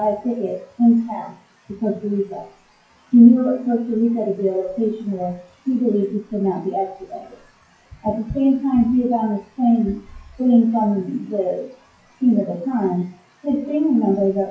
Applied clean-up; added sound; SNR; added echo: classical method WPE with log-MMSE.